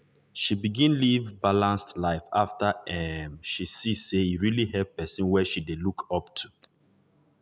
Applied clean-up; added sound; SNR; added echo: none; none; none; none.